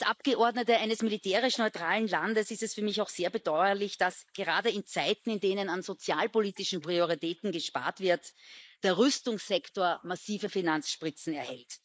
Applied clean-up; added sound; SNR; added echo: neural mask model Resemble Enhance denoiser.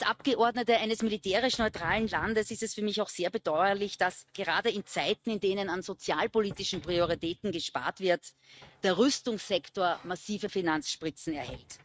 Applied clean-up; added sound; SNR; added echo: neural mask model RNNoise.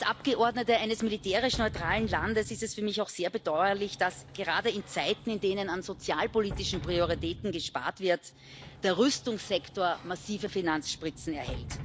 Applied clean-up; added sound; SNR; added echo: none; Sliding door; 13 dB; none.